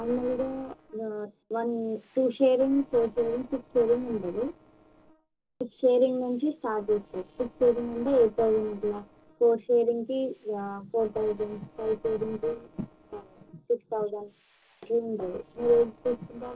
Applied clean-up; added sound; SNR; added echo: neural separator model SepFormer DNS4.